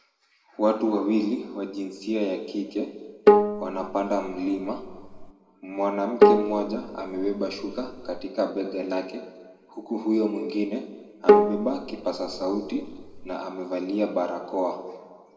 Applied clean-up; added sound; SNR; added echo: none; Bowed string instrument; -5 dB; reverberation time 1.5 s.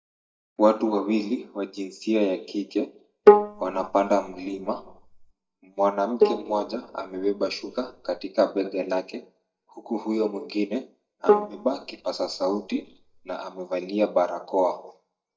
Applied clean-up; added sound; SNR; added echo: neural mask model DeepFilterNet 3.